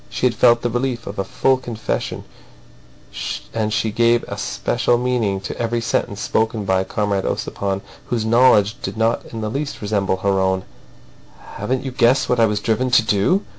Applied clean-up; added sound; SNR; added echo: none; none; none; none.